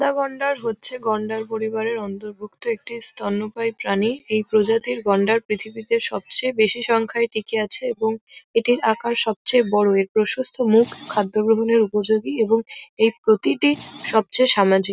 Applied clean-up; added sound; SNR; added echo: none; Screech; 16 dB; none.